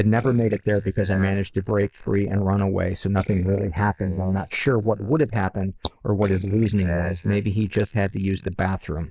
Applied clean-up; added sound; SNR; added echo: neural mask model Resemble Enhance denoiser.